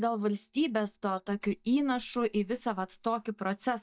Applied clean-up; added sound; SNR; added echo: neural mask model DeepFilterNet 3.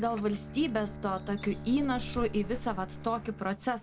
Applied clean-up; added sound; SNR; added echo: none; Dog + Bowed string instrument; 10 dB; none.